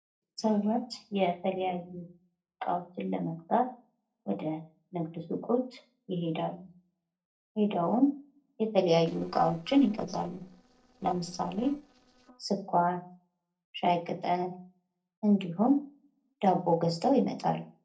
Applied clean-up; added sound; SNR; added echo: neural separator model SepFormer DNS4.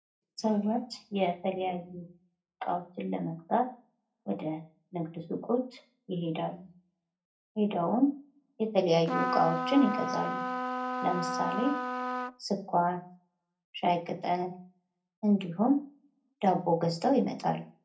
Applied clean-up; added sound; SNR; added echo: none; Trumpet; 2 dB; reverberation time 0.3 s.